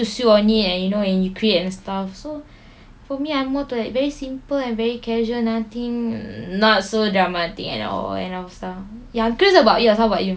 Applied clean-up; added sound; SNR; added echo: none; none; none; none.